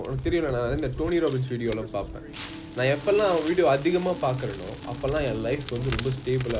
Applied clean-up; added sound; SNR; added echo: none; Crackle; 12 dB; none.